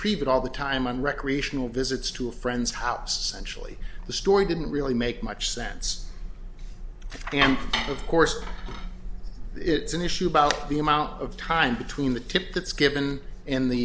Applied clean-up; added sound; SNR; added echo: none; Dishes, pots, and pans; 6 dB; none.